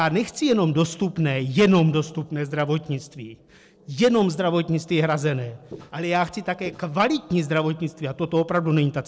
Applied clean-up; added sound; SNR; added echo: neural separator model SepFormer DNS4.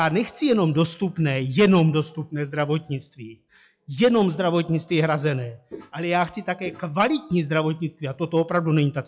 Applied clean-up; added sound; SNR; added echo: classical method log-MMSE.